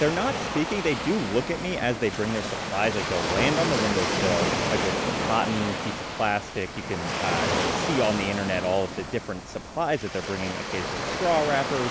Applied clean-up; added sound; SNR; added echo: none; Waves, surf; 1 dB; none.